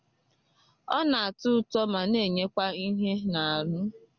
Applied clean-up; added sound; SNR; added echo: none; none; none; none.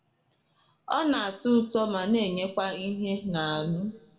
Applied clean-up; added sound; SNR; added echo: none; none; none; reverberation time 1.0 s.